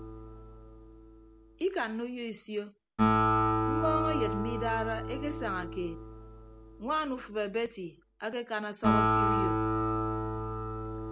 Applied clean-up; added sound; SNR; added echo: none; Acoustic guitar; -4 dB; none.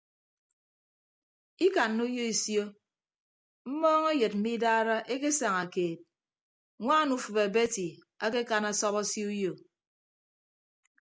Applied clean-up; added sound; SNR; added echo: none; none; none; none.